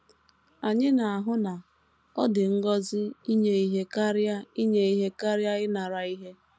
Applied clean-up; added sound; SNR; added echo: none; none; none; none.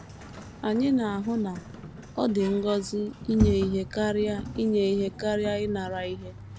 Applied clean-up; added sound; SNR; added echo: none; Sliding door; 8 dB; none.